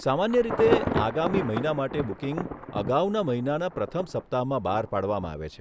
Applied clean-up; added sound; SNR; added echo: none; Thunder / Traffic noise, roadway noise / Rain / Insect; 6 dB; none.